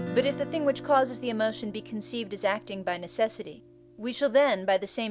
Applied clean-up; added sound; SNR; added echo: none; Guitar; 14 dB; none.